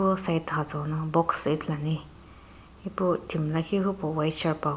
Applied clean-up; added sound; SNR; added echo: none; none; none; none.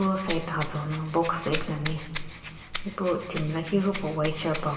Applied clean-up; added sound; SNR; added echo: none; Rattle (instrument); 8 dB; reverberation time 2.0 s.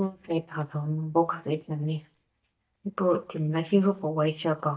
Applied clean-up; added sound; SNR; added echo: neural mask model DeepFilterNet 3.